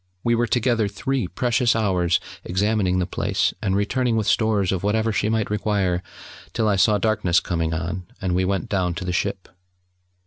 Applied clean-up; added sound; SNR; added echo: none; none; none; none.